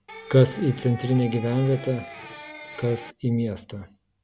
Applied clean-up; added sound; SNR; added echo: none; Electric guitar; 15 dB; none.